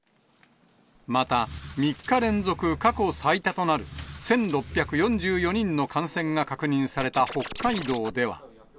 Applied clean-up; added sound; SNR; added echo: none; Scratching (performance technique) + Squeak; 10 dB; none.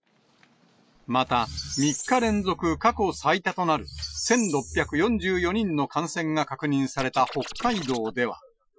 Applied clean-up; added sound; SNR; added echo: classical method Wiener filter.